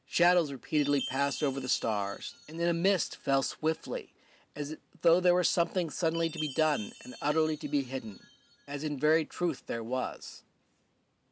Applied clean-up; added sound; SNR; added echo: none; Chime; 18 dB; none.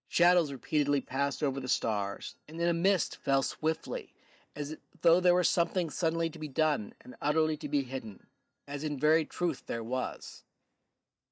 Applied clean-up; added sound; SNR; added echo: neural mask model DeepFilterNet 3.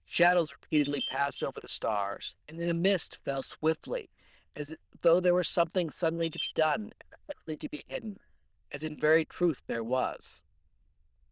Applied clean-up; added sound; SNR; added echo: neural diffusion model UNIVERSE++.